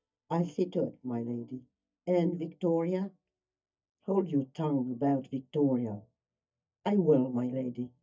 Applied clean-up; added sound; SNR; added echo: neural mask model DeepFilterNet 3.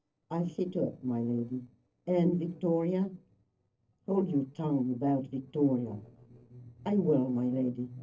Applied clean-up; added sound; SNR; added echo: neural separator model SepFormer DNS4.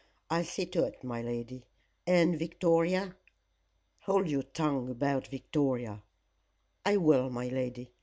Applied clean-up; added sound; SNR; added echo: none; none; none; none.